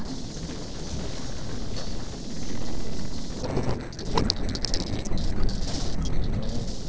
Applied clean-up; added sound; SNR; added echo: neural separator model SepFormer DNS4.